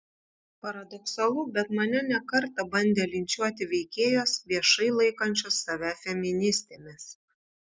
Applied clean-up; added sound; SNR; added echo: none; none; none; none.